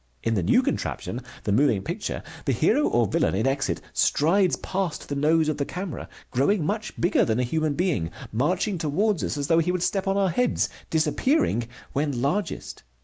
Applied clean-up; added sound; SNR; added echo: none; none; none; none.